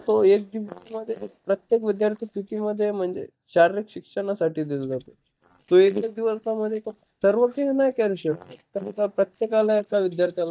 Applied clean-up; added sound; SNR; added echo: neural mask model DeepFilterNet 3.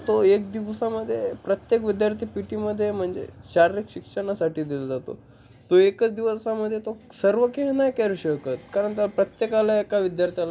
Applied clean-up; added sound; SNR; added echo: none; none; none; none.